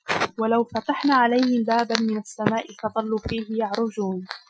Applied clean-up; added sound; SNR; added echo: classical method Wiener filter.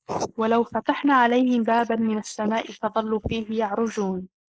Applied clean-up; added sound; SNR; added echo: neural mask model Resemble Enhance denoiser.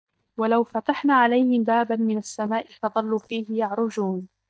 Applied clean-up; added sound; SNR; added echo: neural mask model DeepFilterNet 3.